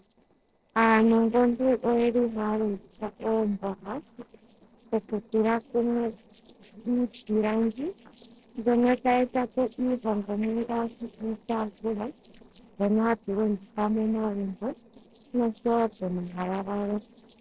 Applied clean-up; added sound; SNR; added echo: neural separator model SepFormer DNS4.